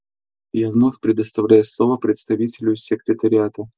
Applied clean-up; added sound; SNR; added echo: none; none; none; none.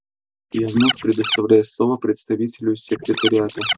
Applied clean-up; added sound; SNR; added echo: neural mask model Resemble Enhance denoiser.